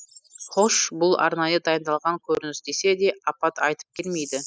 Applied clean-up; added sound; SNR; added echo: classical method spectral subtraction.